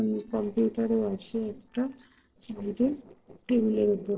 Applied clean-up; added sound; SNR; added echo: neural separator model SepFormer DNS4.